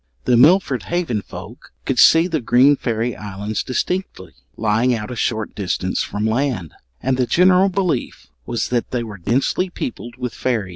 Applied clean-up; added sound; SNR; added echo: none; none; none; none.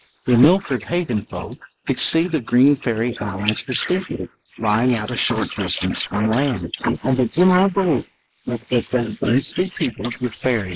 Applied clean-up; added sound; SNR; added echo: neural mask model Resemble Enhance denoiser.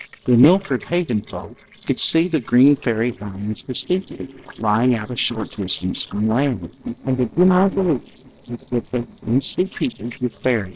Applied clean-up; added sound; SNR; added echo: neural separator model SepFormer DNS4.